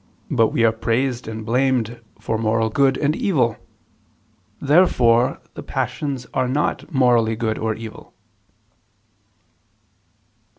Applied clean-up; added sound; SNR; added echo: none; none; none; none.